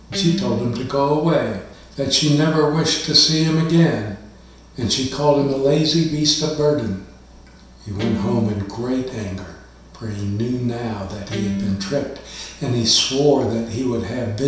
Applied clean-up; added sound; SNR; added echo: none; Guitar; 7 dB; reverberation time 0.7 s.